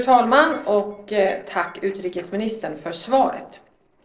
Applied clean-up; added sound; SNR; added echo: neural separator model SepFormer DNS4.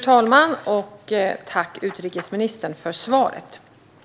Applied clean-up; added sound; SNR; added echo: none; none; none; none.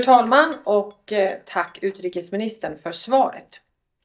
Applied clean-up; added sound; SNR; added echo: neural mask model DeepFilterNet 3.